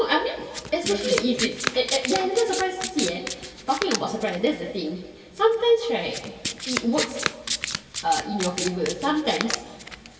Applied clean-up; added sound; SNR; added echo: none; Domestic sounds, home sounds; 7 dB; reverberation time 1.9 s.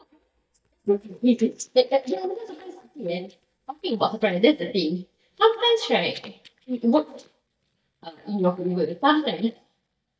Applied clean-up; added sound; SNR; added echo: neural mask model DeepFilterNet 3.